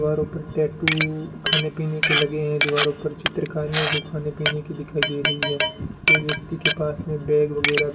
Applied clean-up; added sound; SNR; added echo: none; Glass; -2 dB; reverberation time 1.7 s.